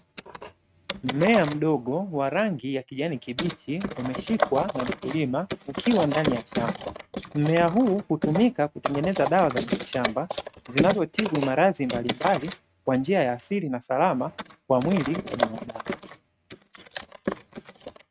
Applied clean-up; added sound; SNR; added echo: neural mask model RNNoise.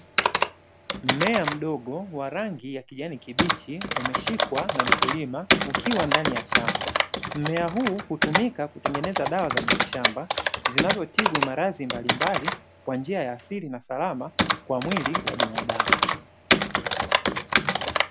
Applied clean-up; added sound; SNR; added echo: none; Computer keyboard; -4 dB; none.